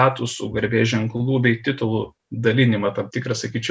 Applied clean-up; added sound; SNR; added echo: none; none; none; none.